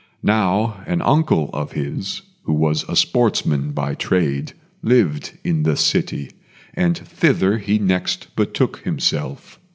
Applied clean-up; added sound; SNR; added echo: none; none; none; none.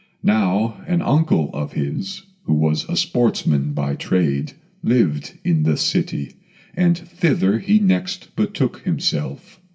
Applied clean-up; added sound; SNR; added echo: none; none; none; reverberation time 0.2 s.